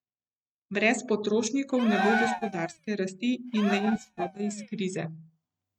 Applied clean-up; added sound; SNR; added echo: neural mask model RNNoise.